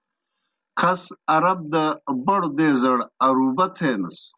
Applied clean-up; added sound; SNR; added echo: none; none; none; none.